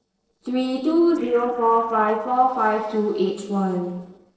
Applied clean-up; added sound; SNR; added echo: neural separator model SepFormer DNS4.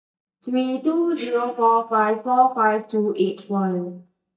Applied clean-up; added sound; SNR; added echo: neural mask model DeepFilterNet 3.